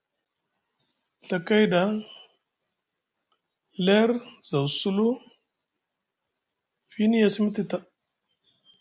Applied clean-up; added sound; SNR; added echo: none; none; none; none.